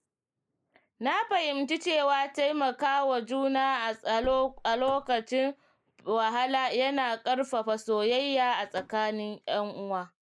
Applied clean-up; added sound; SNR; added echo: neural mask model Resemble Enhance denoiser.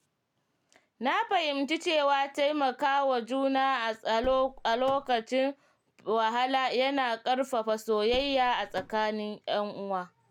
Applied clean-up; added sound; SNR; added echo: none; Car; 17 dB; none.